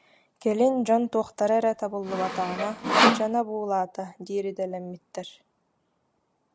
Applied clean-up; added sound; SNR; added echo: none; Sawing; -2 dB; none.